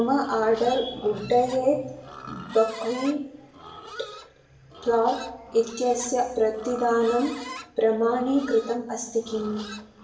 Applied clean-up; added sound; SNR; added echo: none; Livestock, farm animals, working animals; 17 dB; reverberation time 0.8 s.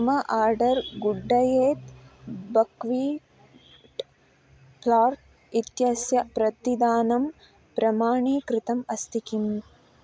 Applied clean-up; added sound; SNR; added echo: none; none; none; none.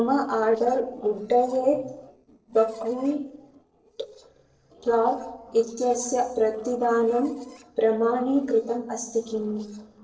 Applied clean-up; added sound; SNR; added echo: neural separator model SepFormer DNS4.